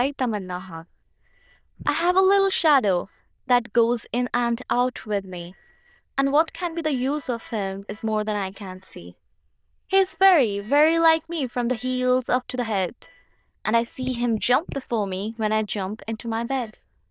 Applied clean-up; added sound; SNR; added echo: neural diffusion model UNIVERSE++.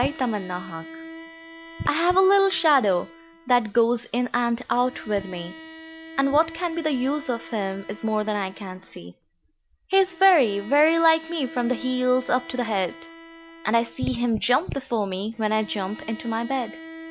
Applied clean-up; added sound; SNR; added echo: none; Bowed string instrument; 18 dB; none.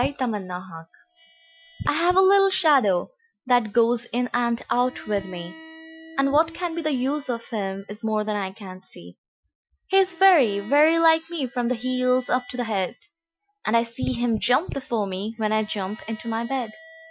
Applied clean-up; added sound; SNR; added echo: classical method Wiener filter.